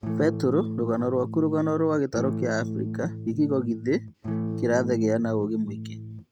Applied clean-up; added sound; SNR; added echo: neural mask model RNNoise.